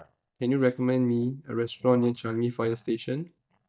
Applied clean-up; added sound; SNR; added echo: neural mask model DeepFilterNet 3.